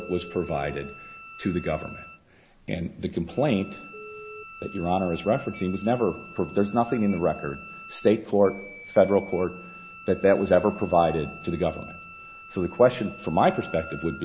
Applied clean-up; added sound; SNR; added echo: none; Bowed string instrument + Telephone; 17 dB; none.